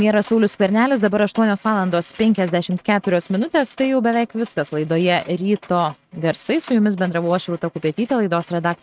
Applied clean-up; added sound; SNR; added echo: neural mask model RNNoise.